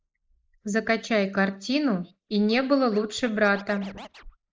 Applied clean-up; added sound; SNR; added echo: neural mask model Resemble Enhance denoiser.